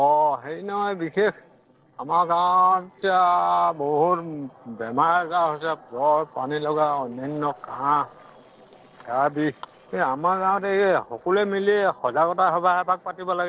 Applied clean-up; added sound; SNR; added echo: neural separator model SepFormer DNS4.